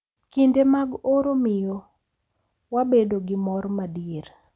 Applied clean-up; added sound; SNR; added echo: none; none; none; none.